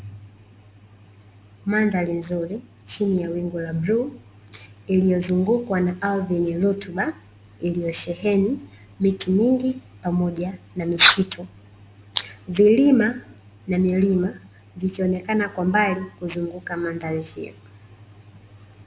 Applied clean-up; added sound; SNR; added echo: none; none; none; none.